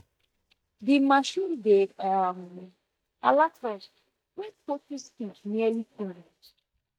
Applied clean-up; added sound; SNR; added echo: neural mask model DeepFilterNet 3.